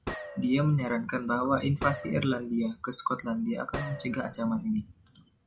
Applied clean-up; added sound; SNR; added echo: none; Gunshot, gunfire; 13 dB; none.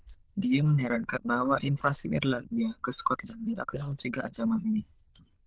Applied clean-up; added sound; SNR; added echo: neural diffusion model UNIVERSE++.